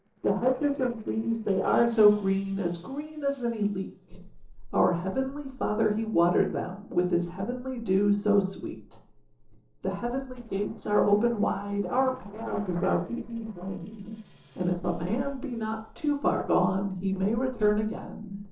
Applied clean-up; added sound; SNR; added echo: neural separator model SepFormer DNS4.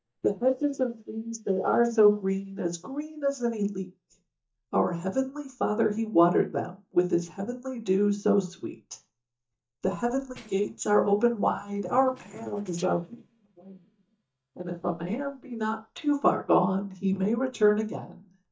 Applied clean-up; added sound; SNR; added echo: neural mask model DeepFilterNet 3.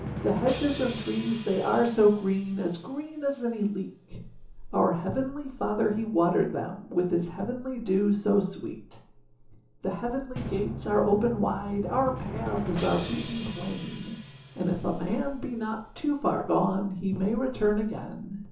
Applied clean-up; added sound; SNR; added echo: none; Drum; 13 dB; reverberation time 0.8 s.